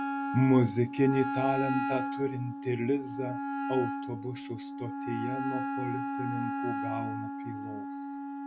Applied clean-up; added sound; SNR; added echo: none; Wind instrument, woodwind instrument; 3 dB; none.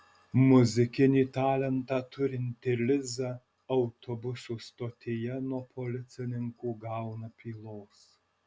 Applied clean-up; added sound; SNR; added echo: none; none; none; none.